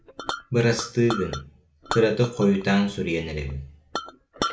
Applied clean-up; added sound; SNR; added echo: none; Chink, clink; 10 dB; reverberation time 0.4 s.